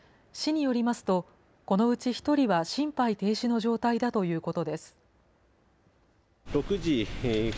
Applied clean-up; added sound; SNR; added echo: none; none; none; none.